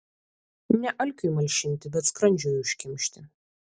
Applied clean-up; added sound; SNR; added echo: none; none; none; none.